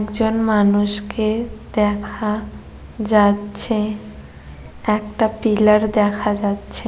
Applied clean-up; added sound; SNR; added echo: none; none; none; none.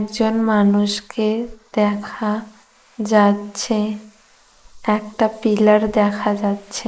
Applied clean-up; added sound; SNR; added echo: neural mask model Resemble Enhance denoiser.